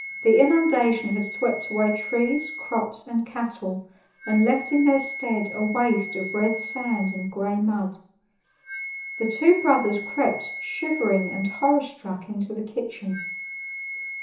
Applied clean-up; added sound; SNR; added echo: none; Wind instrument, woodwind instrument; 11 dB; reverberation time 0.7 s.